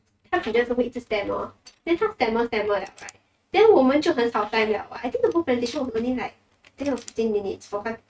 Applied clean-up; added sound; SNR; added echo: neural mask model RNNoise.